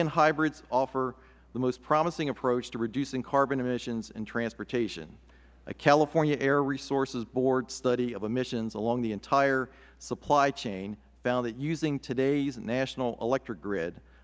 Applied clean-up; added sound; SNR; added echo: none; none; none; none.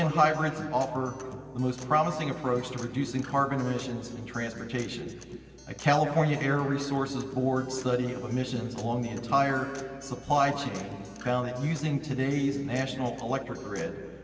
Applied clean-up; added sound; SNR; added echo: none; Acoustic guitar; 18 dB; reverberation time 2.4 s.